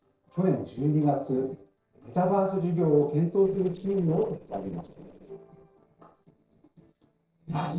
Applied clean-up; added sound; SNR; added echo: neural separator model SepFormer DNS4.